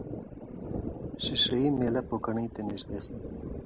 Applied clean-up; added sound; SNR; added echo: none; Thunder; 12 dB; none.